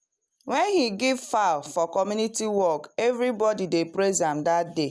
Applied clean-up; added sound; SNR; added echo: none; none; none; none.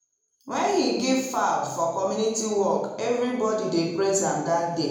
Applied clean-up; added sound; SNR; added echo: none; none; none; reverberation time 0.9 s.